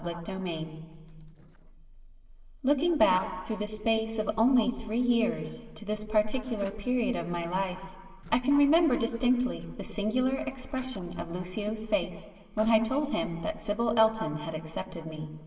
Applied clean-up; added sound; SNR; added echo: neural separator model SepFormer DNS4.